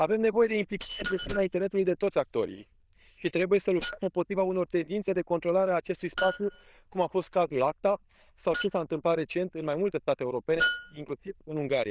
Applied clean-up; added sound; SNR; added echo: neural diffusion model UNIVERSE++.